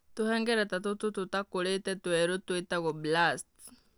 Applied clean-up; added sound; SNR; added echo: none; none; none; none.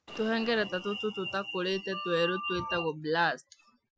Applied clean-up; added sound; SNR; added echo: classical method Wiener filter.